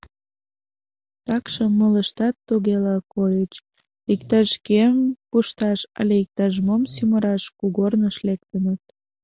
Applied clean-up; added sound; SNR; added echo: none; none; none; none.